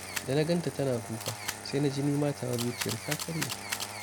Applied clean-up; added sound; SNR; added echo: none; Camera + Engine starting; 6 dB; none.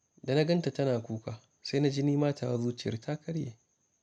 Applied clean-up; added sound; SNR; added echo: none; none; none; none.